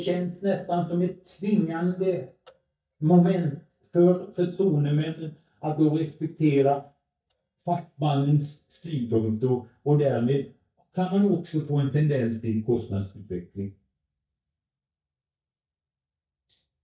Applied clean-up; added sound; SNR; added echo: neural mask model DeepFilterNet 3.